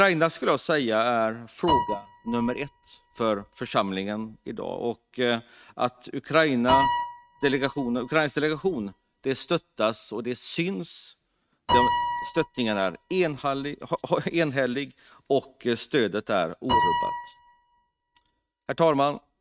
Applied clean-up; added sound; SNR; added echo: neural mask model RNNoise.